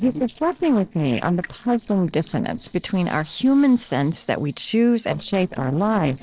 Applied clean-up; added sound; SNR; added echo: neural separator model SepFormer DNS4.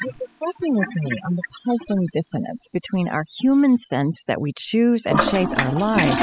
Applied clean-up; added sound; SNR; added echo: classical method spectral subtraction.